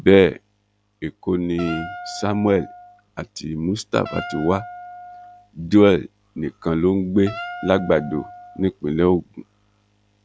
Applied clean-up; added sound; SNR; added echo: none; Wind instrument, woodwind instrument; 15 dB; none.